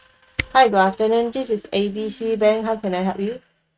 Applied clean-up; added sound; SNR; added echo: neural mask model RNNoise.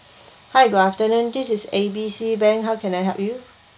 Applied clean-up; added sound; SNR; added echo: none; none; none; none.